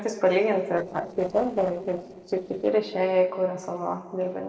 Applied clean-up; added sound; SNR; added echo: neural separator model SepFormer DNS4.